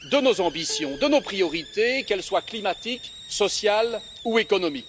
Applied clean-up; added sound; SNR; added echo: none; Hiss + Plucked string instrument; 17 dB; none.